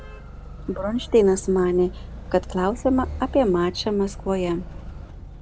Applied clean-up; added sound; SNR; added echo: none; Motor vehicle (road); 12 dB; none.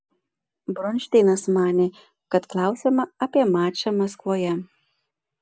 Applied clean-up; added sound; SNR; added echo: none; none; none; none.